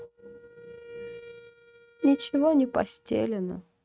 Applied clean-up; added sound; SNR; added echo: neural mask model RNNoise.